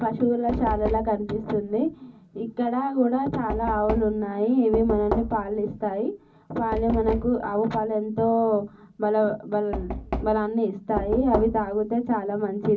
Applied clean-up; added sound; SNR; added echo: none; Knock; 10 dB; reverberation time 0.4 s.